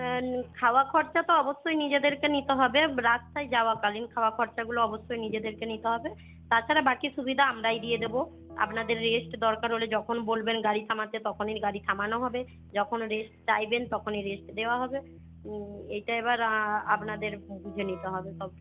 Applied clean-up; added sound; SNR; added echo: none; Keyboard (musical); 20 dB; none.